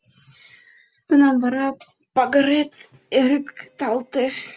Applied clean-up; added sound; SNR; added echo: none; none; none; none.